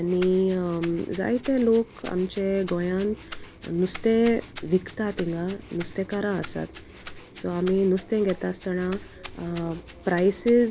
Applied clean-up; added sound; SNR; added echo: none; Rattle (instrument); 9 dB; none.